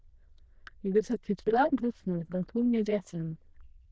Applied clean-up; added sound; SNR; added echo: neural diffusion model UNIVERSE++.